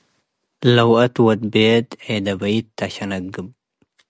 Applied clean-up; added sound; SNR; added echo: none; none; none; none.